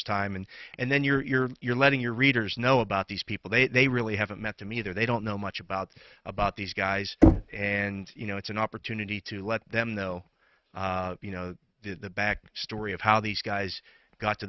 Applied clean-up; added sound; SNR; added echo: neural mask model RNNoise.